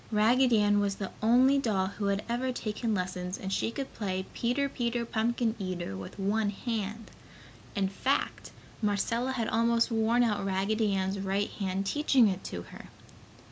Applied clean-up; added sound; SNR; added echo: none; none; none; none.